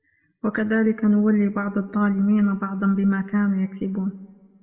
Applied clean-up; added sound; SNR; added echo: none; none; none; reverberation time 1.0 s.